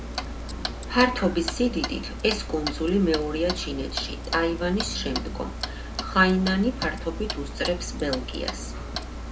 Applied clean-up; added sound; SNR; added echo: none; Clock; 6 dB; reverberation time 0.2 s.